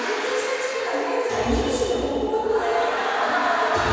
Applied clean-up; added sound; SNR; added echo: none; none; none; reverberation time 1.9 s.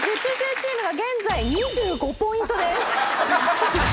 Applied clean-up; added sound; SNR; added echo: none; none; none; none.